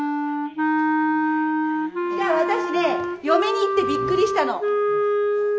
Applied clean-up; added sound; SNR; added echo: none; Wind instrument, woodwind instrument; -4 dB; none.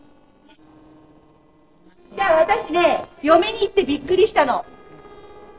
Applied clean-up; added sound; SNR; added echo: neural separator model SepFormer DNS4.